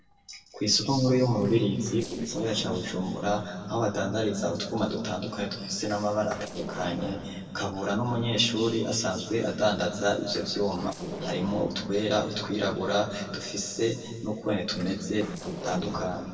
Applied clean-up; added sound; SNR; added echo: neural separator model SepFormer DNS4.